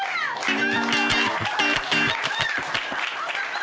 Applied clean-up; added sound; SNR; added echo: none; Electric guitar; -1 dB; none.